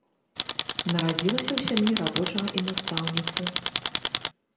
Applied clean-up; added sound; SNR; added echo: none; Tools; -2 dB; reverberation time 1.2 s.